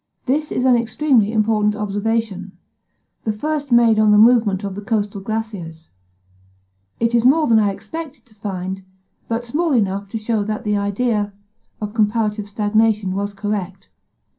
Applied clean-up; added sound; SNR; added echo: none; none; none; reverberation time 0.3 s.